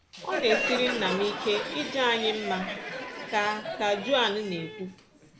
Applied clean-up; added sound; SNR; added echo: none; Crowd; 5 dB; none.